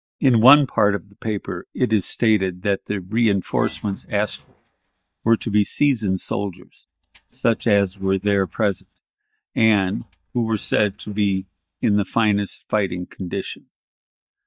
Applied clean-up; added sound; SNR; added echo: neural mask model DeepFilterNet 3.